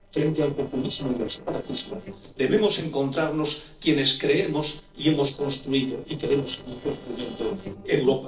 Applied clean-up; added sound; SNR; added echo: neural separator model SepFormer DNS4.